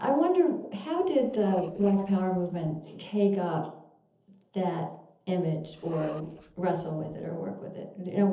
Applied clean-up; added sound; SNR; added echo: neural separator model SepFormer DNS4.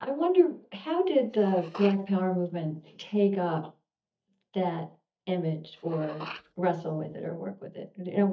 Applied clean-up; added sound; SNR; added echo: neural mask model DeepFilterNet 3.